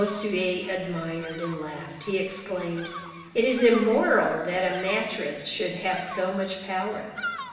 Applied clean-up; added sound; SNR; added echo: none; Bird vocalization, bird call, bird song; 15 dB; reverberation time 1.3 s.